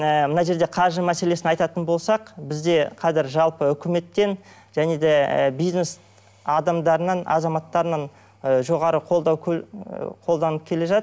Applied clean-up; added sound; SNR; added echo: none; none; none; none.